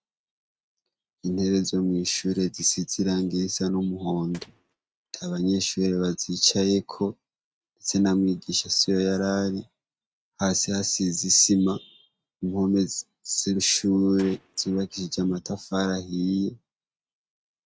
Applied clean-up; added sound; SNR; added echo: neural mask model RNNoise.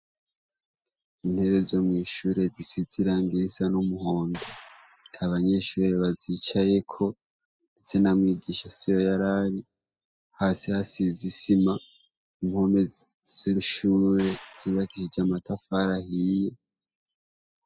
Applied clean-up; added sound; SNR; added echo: classical method spectral subtraction.